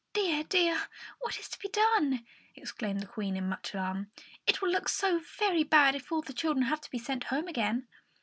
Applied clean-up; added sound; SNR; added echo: none; none; none; none.